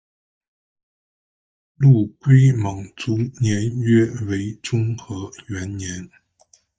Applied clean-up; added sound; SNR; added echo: neural mask model DeepFilterNet 3.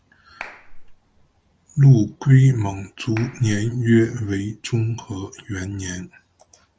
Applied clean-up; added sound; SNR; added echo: none; Clapping; 17 dB; none.